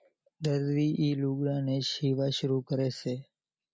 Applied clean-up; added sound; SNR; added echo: none; none; none; none.